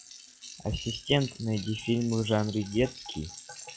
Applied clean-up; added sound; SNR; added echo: classical method log-MMSE.